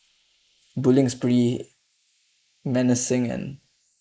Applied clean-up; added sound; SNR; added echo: neural mask model Resemble Enhance denoiser.